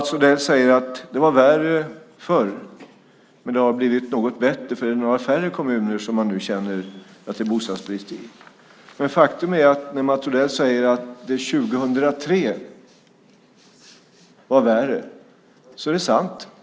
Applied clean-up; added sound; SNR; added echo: none; none; none; none.